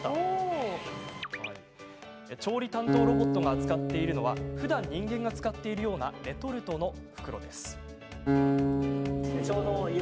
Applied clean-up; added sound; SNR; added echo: none; Acoustic guitar; 0 dB; none.